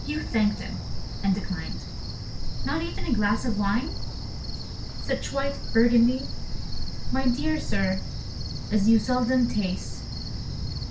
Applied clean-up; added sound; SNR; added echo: none; Cricket; 2 dB; reverberation time 0.1 s.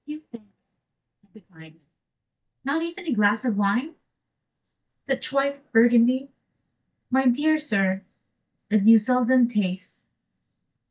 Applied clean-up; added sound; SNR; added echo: neural mask model DeepFilterNet 3.